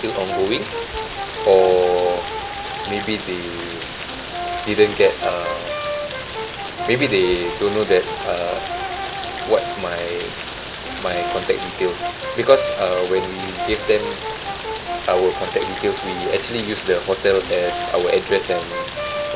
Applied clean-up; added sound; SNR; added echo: none; Brass instrument + Rain; 6 dB; none.